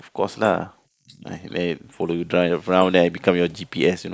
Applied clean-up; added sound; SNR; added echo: neural mask model Resemble Enhance denoiser.